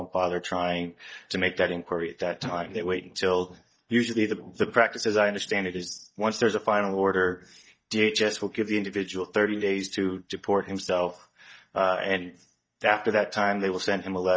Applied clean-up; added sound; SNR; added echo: neural mask model DeepFilterNet 3.